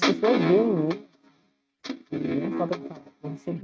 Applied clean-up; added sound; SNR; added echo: neural mask model RNNoise.